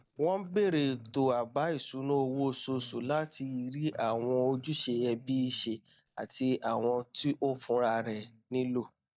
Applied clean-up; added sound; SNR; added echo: neural mask model DeepFilterNet 3.